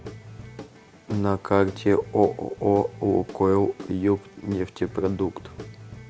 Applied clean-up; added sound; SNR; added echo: none; Guitar / Drum; 17 dB; none.